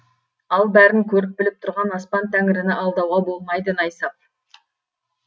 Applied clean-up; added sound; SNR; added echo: none; none; none; none.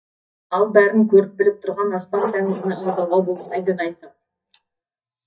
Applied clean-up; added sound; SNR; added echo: neural mask model DeepFilterNet 3.